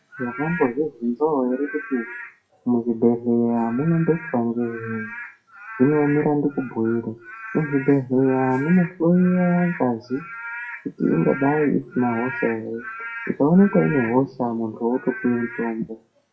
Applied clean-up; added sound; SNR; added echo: classical method WPE with log-MMSE.